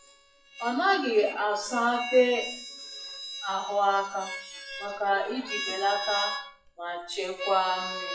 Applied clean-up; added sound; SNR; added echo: classical method WPE with log-MMSE.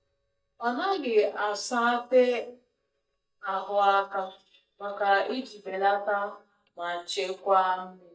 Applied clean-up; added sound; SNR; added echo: neural mask model DeepFilterNet 3.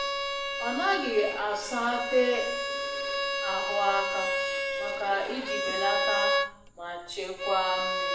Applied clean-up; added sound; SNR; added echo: none; Bowed string instrument; 0 dB; reverberation time 0.7 s.